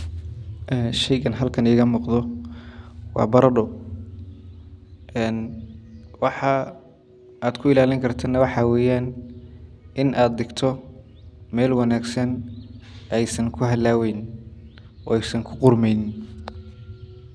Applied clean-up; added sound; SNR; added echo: none; none; none; none.